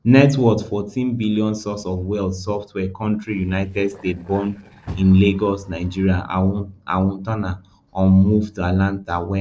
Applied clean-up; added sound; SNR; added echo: neural separator model SepFormer DNS4.